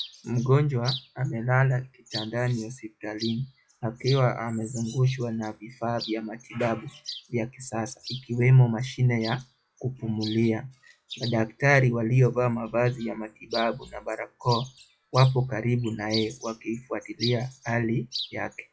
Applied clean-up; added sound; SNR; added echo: classical method log-MMSE.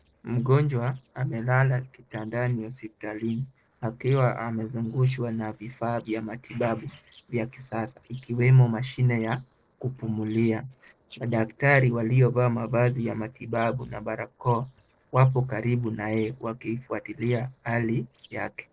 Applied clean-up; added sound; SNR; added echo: neural separator model SepFormer DNS4.